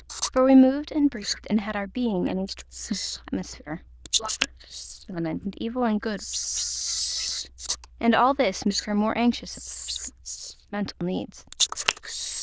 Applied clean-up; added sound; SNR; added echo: neural diffusion model UNIVERSE++.